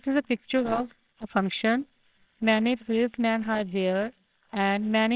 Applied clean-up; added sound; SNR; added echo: neural separator model SepFormer WHAMR!.